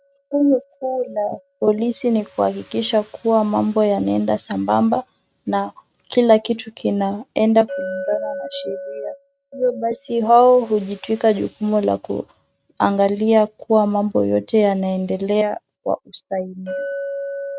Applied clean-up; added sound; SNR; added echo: neural mask model RNNoise.